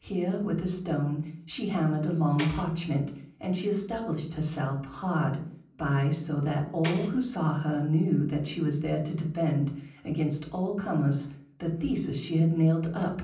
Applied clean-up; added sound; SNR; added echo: none; Tambourine; 15 dB; reverberation time 0.6 s.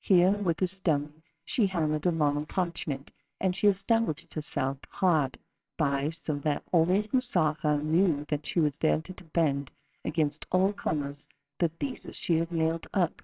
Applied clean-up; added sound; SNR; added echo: neural separator model SepFormer WHAMR!.